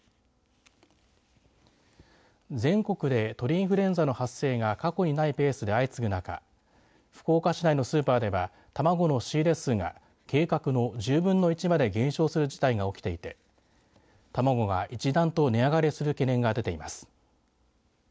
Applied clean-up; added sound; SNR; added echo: none; none; none; none.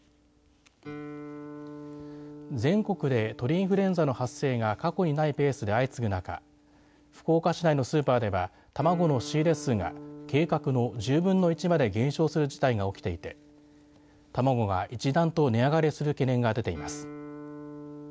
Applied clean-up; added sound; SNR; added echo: none; Guitar; 18 dB; none.